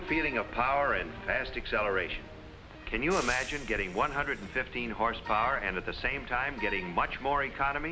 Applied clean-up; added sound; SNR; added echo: none; Frying (food) + Wind instrument, woodwind instrument; 14 dB; none.